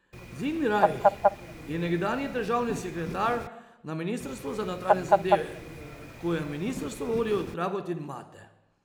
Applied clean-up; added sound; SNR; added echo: none; Fowl; -1 dB; none.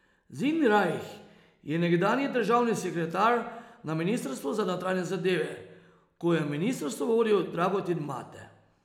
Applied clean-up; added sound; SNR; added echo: none; none; none; none.